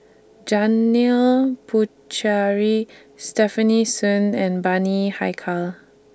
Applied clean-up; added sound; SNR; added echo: none; none; none; none.